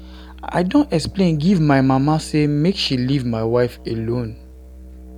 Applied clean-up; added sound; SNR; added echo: none; Musical instrument; 19 dB; none.